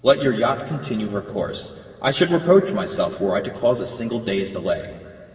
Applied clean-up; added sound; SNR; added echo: none; none; none; reverberation time 2.8 s.